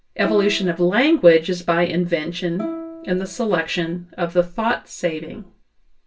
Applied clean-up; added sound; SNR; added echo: none; Plucked string instrument; 14 dB; reverberation time 0.2 s.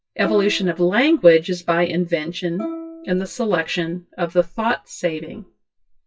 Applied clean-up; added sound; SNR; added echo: classical method WPE with log-MMSE.